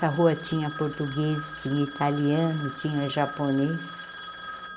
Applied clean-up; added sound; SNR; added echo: none; Telephone; 12 dB; none.